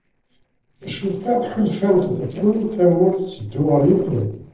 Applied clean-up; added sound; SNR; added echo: neural separator model SepFormer DNS4.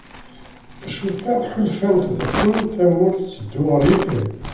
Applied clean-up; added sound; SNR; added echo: none; Crumpling, crinkling; 10 dB; reverberation time 0.8 s.